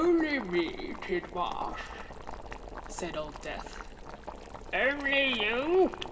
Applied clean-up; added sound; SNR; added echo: none; Boiling; 11 dB; none.